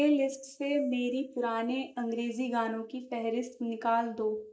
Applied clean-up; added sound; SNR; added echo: neural mask model Resemble Enhance denoiser.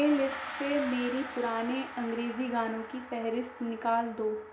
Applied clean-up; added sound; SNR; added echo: none; Gong; 11 dB; none.